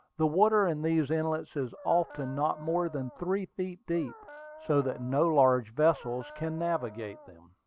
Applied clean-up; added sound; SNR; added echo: none; Dog; 19 dB; none.